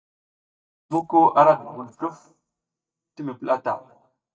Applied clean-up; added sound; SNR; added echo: neural mask model DeepFilterNet 3.